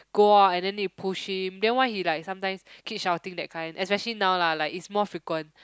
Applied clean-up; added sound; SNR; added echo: none; none; none; none.